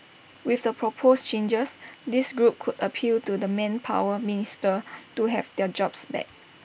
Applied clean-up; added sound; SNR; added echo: none; none; none; none.